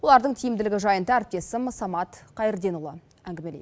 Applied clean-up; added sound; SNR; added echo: none; none; none; none.